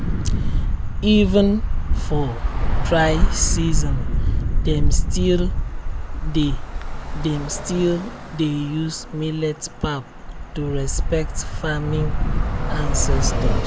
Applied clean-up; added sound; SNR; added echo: none; Traffic noise, roadway noise / Bus; -3 dB; none.